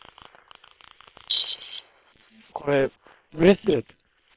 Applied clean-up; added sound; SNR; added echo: neural separator model SepFormer WHAM!.